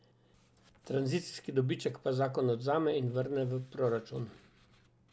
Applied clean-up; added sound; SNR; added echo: none; none; none; none.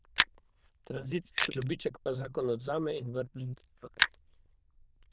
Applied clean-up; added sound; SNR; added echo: neural diffusion model UNIVERSE++.